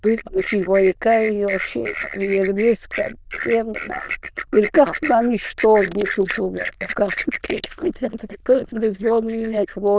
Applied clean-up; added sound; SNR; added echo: neural diffusion model UNIVERSE++.